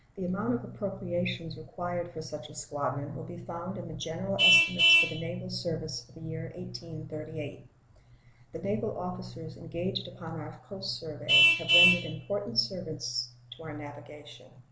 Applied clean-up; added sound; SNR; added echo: none; Vehicle horn, car horn, honking; -3 dB; none.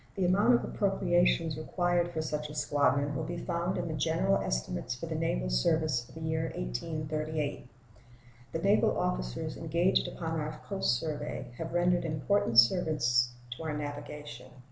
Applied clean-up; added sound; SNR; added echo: none; none; none; none.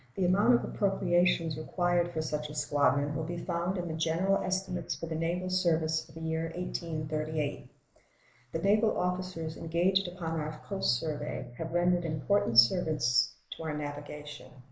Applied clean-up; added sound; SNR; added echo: neural mask model Resemble Enhance denoiser.